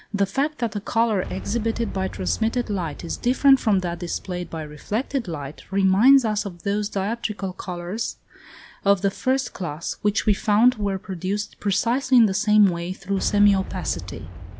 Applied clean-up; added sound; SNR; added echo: none; Boom; 15 dB; none.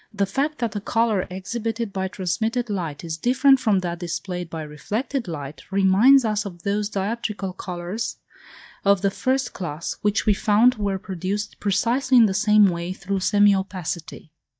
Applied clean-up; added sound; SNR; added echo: neural mask model DeepFilterNet 3.